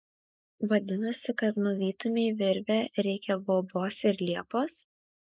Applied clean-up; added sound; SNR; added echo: neural mask model Resemble Enhance denoiser.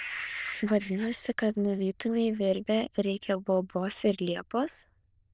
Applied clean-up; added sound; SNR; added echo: neural diffusion model UNIVERSE++.